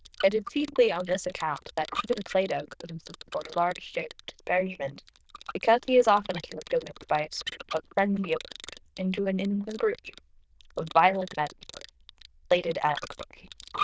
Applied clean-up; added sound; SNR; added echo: neural diffusion model UNIVERSE++.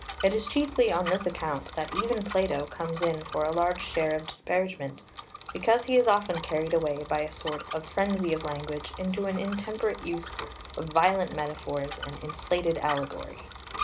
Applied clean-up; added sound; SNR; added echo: none; Bicycle; 11 dB; none.